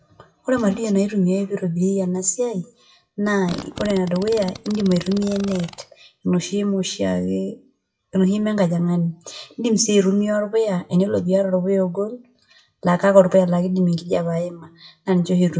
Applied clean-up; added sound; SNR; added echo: classical method WPE with log-MMSE.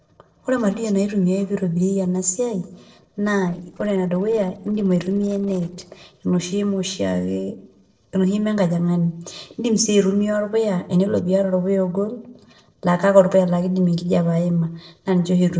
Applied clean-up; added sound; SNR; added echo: neural separator model SepFormer DNS4.